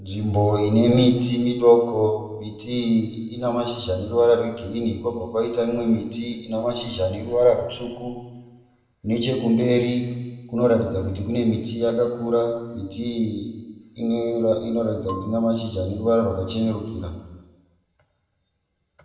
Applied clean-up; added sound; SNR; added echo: none; Marimba, xylophone; 19 dB; reverberation time 1.1 s.